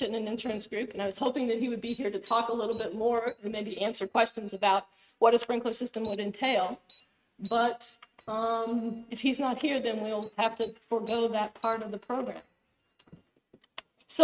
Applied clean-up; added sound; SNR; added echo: neural mask model RNNoise.